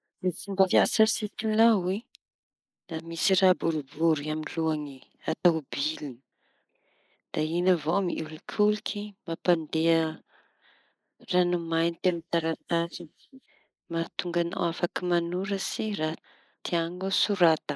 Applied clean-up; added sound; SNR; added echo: neural mask model Resemble Enhance denoiser.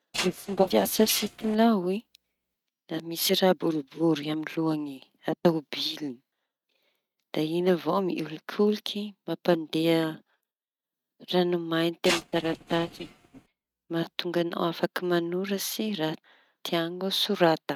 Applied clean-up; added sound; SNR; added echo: neural mask model RNNoise.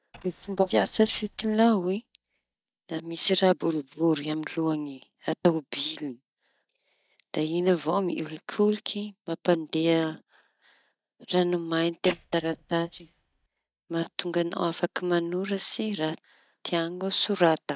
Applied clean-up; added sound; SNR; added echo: neural mask model DeepFilterNet 3.